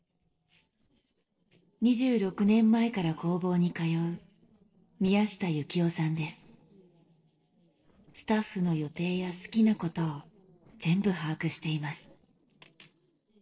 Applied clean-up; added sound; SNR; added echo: neural separator model SepFormer DNS4.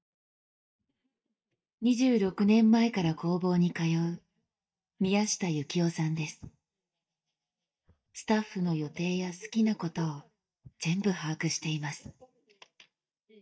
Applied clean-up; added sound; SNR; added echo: neural mask model DeepFilterNet 3.